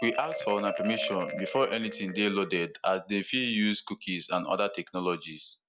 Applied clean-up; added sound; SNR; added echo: none; Marimba, xylophone; 10 dB; none.